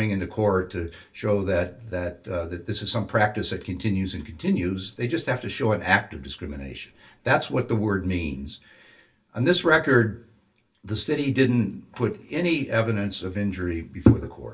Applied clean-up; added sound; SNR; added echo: none; none; none; reverberation time 0.2 s.